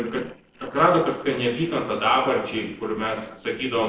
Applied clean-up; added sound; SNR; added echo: neural separator model SepFormer DNS4.